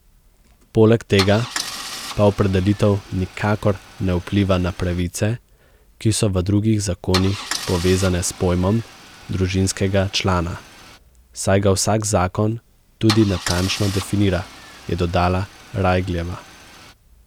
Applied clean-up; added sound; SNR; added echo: none; Idling / Engine starting / Car; 15 dB; none.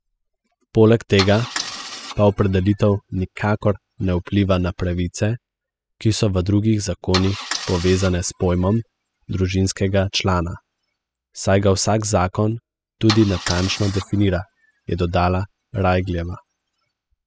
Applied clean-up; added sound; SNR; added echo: classical method spectral subtraction.